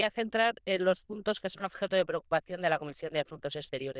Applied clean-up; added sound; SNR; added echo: neural diffusion model UNIVERSE++.